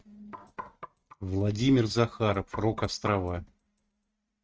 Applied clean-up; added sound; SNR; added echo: neural mask model RNNoise.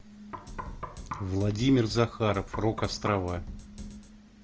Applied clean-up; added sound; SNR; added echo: none; Drum kit + Knock; 11 dB; none.